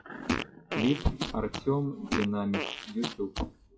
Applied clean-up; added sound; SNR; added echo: classical method WPE with log-MMSE.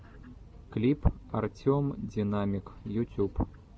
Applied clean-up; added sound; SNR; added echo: none; none; none; none.